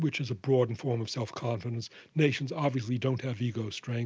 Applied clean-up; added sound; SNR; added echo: none; none; none; none.